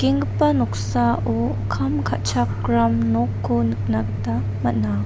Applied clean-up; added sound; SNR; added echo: none; none; none; none.